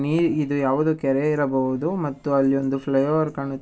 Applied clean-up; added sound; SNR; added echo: none; none; none; none.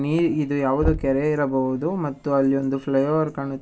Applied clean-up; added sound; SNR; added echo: none; Knock; 11 dB; none.